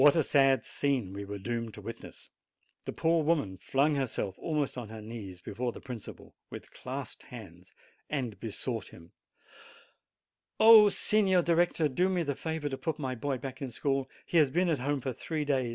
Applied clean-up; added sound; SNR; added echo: none; none; none; none.